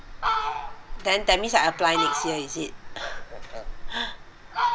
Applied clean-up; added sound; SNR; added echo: none; Fowl; 2 dB; none.